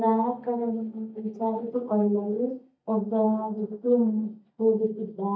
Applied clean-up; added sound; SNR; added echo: neural mask model DeepFilterNet 3.